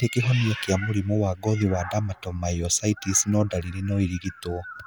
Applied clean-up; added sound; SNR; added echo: none; Meow; 15 dB; none.